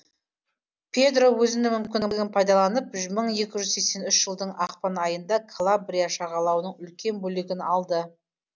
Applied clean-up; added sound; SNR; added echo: none; none; none; none.